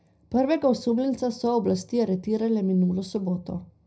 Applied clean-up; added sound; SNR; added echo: none; none; none; reverberation time 0.4 s.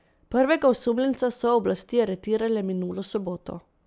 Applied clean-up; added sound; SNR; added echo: none; none; none; none.